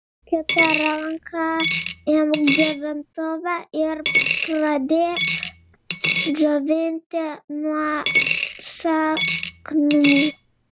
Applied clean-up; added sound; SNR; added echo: none; Coin (dropping); 3 dB; none.